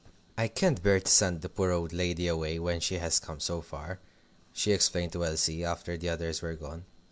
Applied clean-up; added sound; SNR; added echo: none; none; none; none.